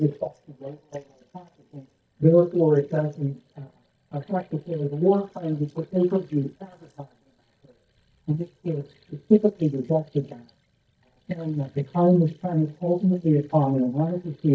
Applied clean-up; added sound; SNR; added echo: neural mask model DeepFilterNet 3.